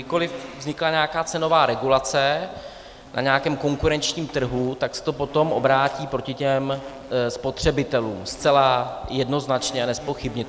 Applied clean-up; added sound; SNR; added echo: none; Insect; 19 dB; none.